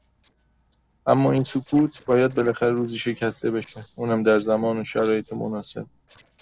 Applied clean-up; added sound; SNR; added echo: neural separator model SepFormer DNS4.